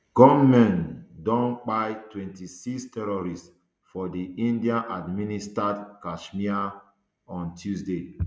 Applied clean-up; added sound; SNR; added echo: none; none; none; none.